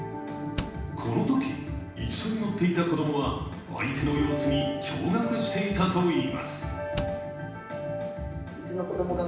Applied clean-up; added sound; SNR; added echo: none; Slam; 16 dB; reverberation time 0.9 s.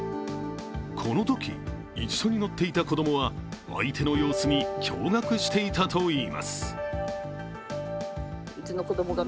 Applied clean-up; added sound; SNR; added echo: none; none; none; none.